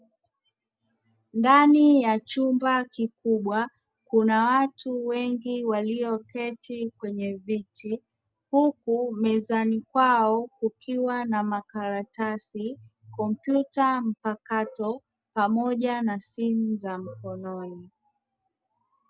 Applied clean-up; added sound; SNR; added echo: none; none; none; none.